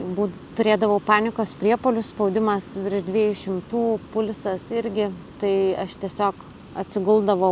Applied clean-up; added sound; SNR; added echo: none; none; none; none.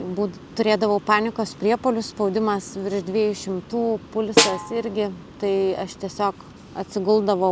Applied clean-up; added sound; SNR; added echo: none; Snare drum; 1 dB; none.